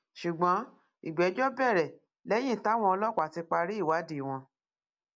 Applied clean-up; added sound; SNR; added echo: none; none; none; none.